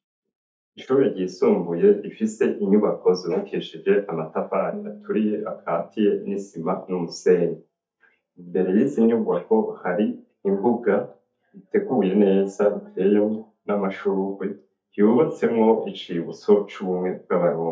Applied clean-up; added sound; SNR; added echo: neural mask model DeepFilterNet 3.